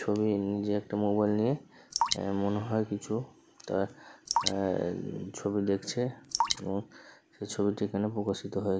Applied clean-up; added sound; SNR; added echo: none; Drip; 6 dB; none.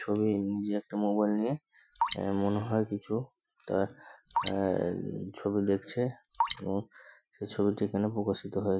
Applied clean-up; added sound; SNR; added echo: classical method Wiener filter.